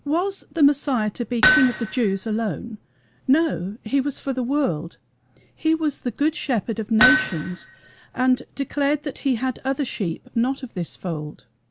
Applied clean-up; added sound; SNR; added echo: none; Hammer; 0 dB; none.